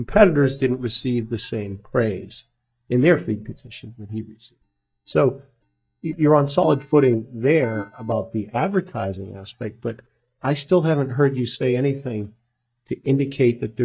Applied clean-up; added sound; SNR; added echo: neural mask model DeepFilterNet 3.